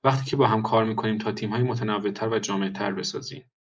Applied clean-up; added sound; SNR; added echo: neural mask model Resemble Enhance denoiser.